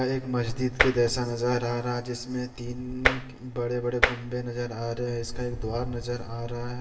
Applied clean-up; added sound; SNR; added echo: none; Tap; -2 dB; reverberation time 2.0 s.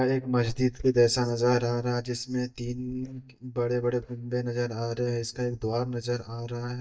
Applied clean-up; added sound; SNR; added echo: neural mask model DeepFilterNet 3.